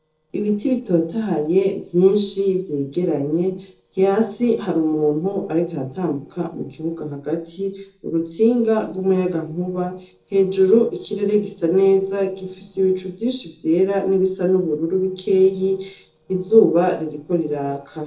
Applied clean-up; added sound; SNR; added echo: neural separator model SepFormer DNS4.